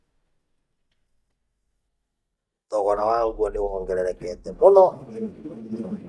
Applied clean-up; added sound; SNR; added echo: neural mask model DeepFilterNet 3.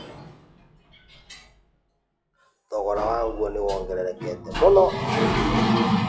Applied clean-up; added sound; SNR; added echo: classical method log-MMSE.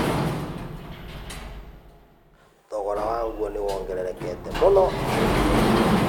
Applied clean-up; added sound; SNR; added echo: none; Sliding door; -2 dB; none.